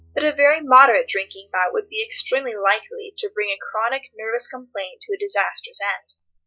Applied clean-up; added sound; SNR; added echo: classical method log-MMSE.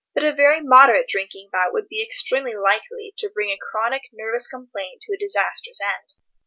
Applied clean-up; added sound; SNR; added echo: none; none; none; none.